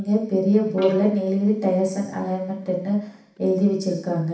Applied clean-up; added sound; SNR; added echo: none; Bowed string instrument; 15 dB; reverberation time 0.7 s.